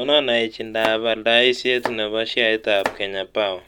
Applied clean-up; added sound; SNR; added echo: none; Domestic sounds, home sounds; 14 dB; none.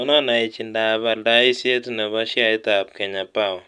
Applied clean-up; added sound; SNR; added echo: none; none; none; none.